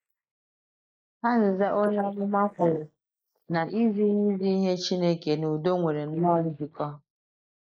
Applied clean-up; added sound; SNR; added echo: neural mask model Resemble Enhance denoiser.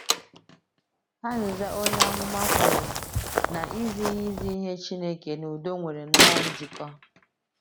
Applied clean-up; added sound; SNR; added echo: none; Slam + Walk, footsteps; -5 dB; none.